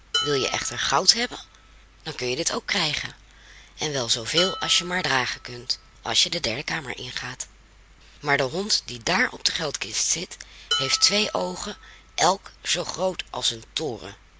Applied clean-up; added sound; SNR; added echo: none; Dishes, pots, and pans; 10 dB; none.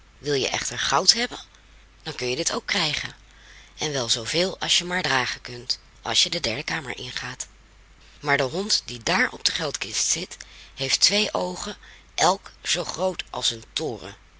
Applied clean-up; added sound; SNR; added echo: none; none; none; none.